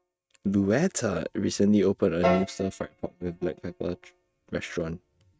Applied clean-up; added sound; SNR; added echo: neural mask model RNNoise.